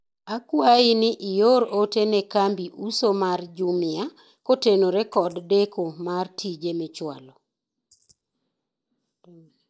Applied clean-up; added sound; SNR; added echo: neural mask model DeepFilterNet 3.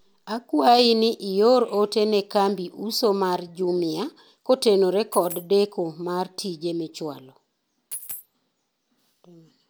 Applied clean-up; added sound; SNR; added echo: none; Coin (dropping); 12 dB; none.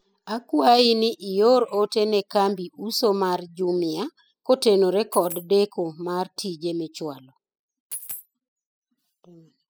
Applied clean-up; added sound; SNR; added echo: classical method spectral subtraction.